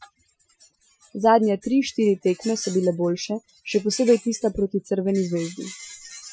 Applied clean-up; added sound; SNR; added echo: classical method Wiener filter.